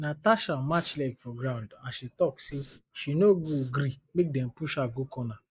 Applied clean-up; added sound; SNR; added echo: neural mask model Resemble Enhance denoiser.